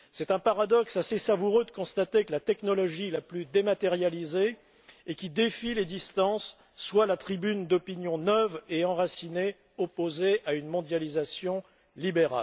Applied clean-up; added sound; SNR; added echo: none; none; none; none.